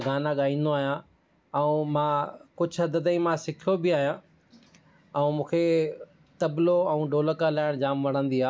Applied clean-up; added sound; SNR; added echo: none; none; none; none.